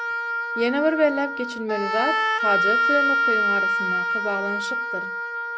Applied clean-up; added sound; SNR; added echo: none; Wind instrument, woodwind instrument; -3 dB; none.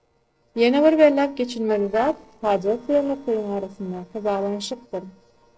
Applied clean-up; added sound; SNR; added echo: neural separator model SepFormer DNS4.